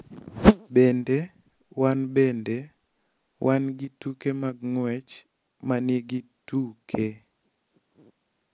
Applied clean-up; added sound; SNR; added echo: none; none; none; none.